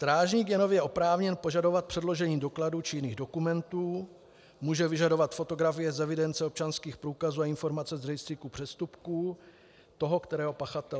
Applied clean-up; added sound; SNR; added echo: none; none; none; none.